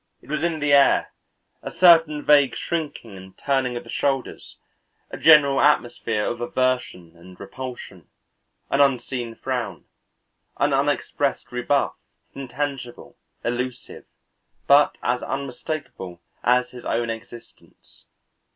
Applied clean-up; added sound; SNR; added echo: none; none; none; none.